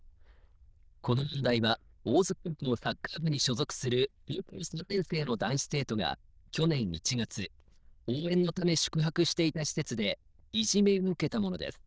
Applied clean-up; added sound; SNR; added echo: neural diffusion model UNIVERSE++.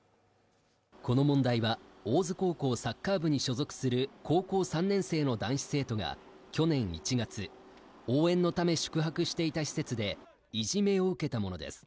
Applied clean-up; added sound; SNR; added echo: none; none; none; none.